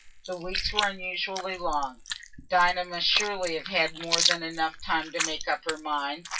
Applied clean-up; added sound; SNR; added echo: classical method WPE with log-MMSE.